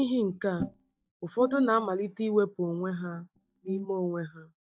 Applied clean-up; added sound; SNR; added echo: neural mask model DeepFilterNet 3.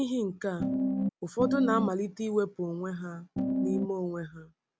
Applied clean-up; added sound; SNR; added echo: none; Piano; -4 dB; none.